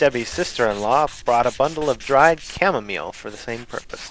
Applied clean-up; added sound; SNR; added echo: none; Tools; 17 dB; none.